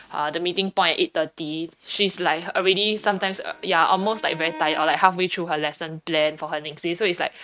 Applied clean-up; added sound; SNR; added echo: neural mask model RNNoise.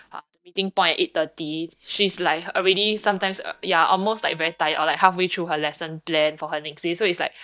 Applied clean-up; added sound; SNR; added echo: neural mask model DeepFilterNet 3.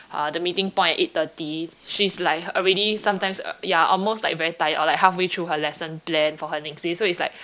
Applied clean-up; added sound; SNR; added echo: neural mask model Resemble Enhance denoiser.